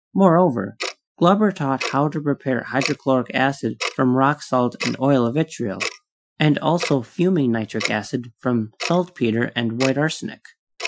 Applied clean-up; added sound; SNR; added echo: classical method Wiener filter.